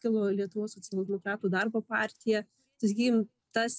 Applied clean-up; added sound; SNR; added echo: none; none; none; none.